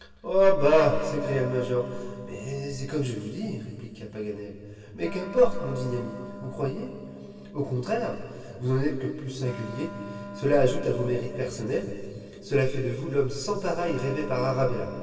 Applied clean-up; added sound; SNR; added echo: none; Wind instrument, woodwind instrument; 15 dB; reverberation time 2.5 s.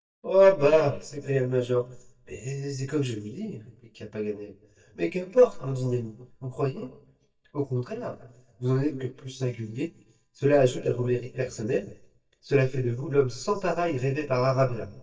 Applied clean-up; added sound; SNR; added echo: neural mask model DeepFilterNet 3.